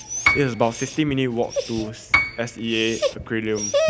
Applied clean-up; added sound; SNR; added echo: none; Dog + Piano; 0 dB; none.